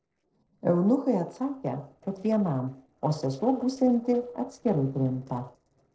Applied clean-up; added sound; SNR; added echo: neural separator model SepFormer DNS4.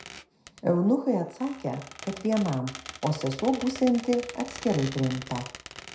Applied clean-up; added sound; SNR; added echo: none; Squeak; 15 dB; reverberation time 0.5 s.